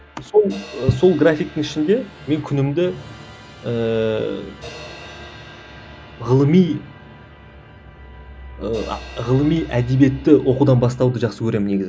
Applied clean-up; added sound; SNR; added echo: none; Crash cymbal + Musical instrument; 20 dB; none.